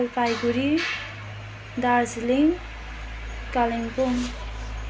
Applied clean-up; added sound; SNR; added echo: none; none; none; none.